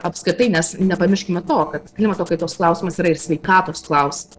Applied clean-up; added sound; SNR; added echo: neural separator model SepFormer DNS4.